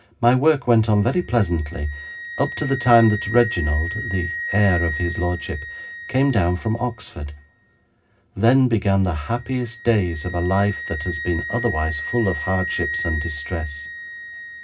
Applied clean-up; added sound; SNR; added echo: none; Wind instrument, woodwind instrument; 10 dB; reverberation time 0.4 s.